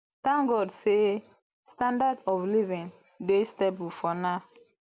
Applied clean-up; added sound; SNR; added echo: none; none; none; none.